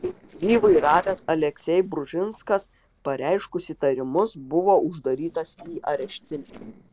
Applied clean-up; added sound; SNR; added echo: neural separator model SepFormer DNS4.